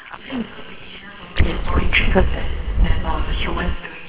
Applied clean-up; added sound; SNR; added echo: neural separator model SepFormer WHAMR!.